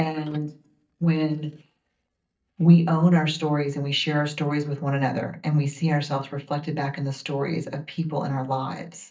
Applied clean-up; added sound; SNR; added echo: neural mask model DeepFilterNet 3.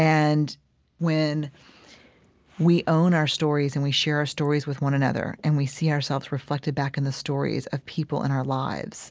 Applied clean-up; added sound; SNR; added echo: none; none; none; none.